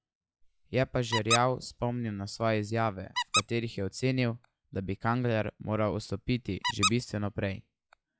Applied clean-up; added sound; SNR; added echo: classical method log-MMSE.